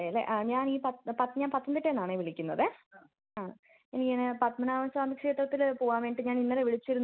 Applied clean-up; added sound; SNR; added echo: none; none; none; none.